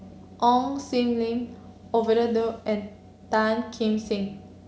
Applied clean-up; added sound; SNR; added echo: none; none; none; none.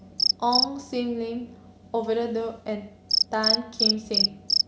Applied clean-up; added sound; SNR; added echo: none; Cricket; -2 dB; none.